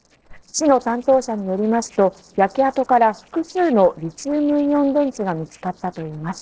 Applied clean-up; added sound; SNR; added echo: neural separator model SepFormer DNS4.